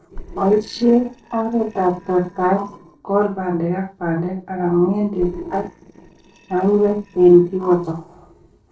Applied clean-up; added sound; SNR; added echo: neural separator model SepFormer DNS4.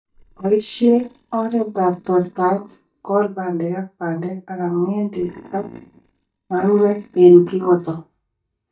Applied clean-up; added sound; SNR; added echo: neural mask model DeepFilterNet 3.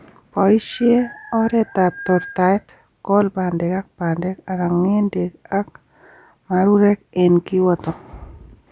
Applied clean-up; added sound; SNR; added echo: none; none; none; none.